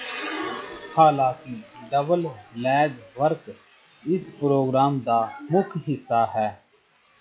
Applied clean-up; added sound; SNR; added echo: classical method log-MMSE.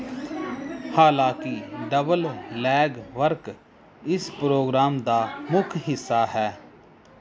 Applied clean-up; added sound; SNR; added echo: none; none; none; none.